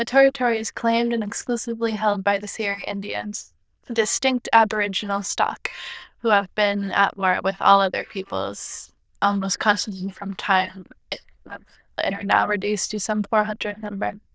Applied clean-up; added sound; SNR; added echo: neural diffusion model UNIVERSE++.